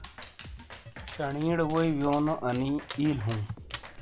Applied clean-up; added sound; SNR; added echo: none; Drum kit + Dog; 12 dB; none.